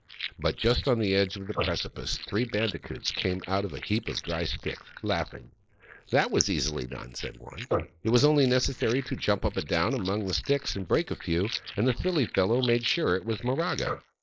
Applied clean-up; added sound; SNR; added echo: neural mask model Resemble Enhance denoiser.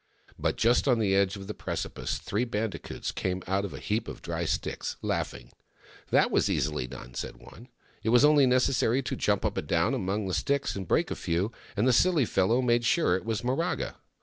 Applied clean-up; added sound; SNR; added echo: none; none; none; none.